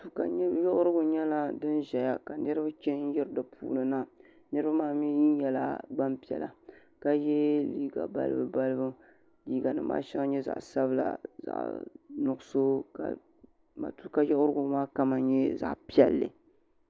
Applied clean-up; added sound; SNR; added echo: none; none; none; none.